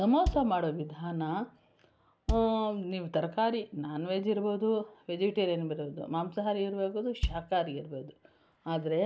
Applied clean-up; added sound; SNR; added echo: none; Bass drum; 7 dB; none.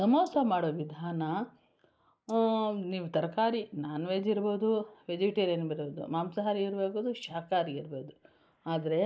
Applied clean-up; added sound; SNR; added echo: neural mask model Resemble Enhance denoiser.